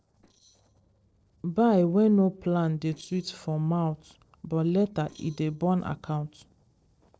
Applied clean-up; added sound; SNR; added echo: neural separator model SepFormer DNS4.